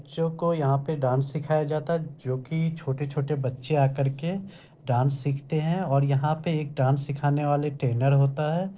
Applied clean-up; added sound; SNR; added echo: neural separator model SepFormer DNS4.